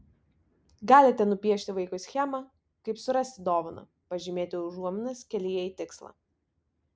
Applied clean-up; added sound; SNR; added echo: none; none; none; none.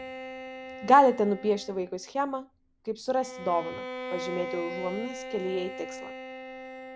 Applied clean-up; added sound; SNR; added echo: none; Bowed string instrument; 10 dB; none.